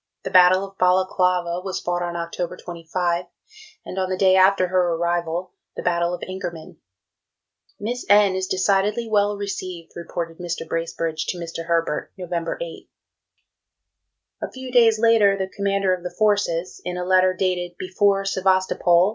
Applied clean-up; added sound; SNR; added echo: none; none; none; none.